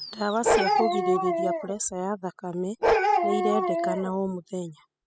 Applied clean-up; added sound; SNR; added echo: classical method spectral subtraction.